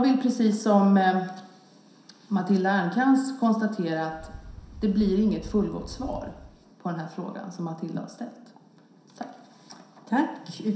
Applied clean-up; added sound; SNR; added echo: none; Wind; 16 dB; reverberation time 0.7 s.